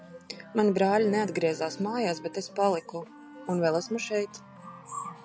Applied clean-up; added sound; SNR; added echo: none; Acoustic guitar / Strum + Wind instrument, woodwind instrument; 18 dB; none.